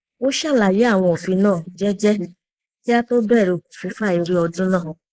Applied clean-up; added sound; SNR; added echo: neural mask model Resemble Enhance denoiser.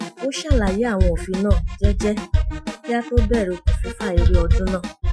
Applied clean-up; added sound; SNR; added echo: classical method Wiener filter.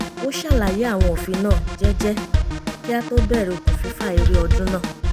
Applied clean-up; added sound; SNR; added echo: none; Drum kit; -4 dB; none.